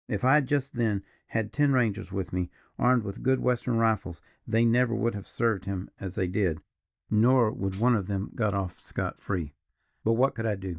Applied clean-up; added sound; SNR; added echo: neural mask model DeepFilterNet 3.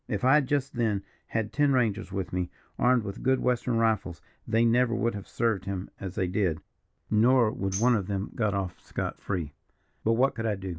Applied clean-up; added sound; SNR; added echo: none; Tambourine; 17 dB; none.